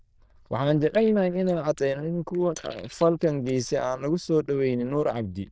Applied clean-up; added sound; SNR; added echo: neural diffusion model UNIVERSE++.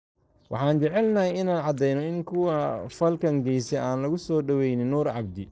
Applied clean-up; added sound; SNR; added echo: neural separator model SepFormer DNS4.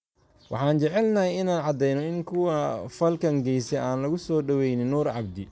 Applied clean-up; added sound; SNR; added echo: none; none; none; none.